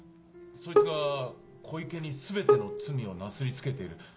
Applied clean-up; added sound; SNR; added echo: none; Bowed string instrument; -5 dB; none.